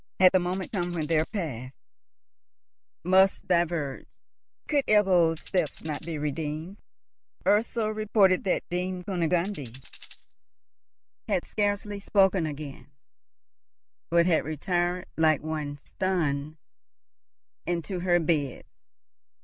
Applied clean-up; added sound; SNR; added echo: none; Tambourine; 18 dB; none.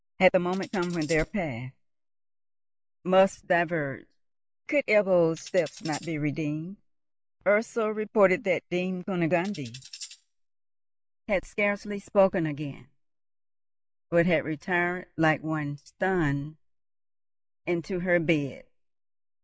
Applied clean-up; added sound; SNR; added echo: classical method log-MMSE.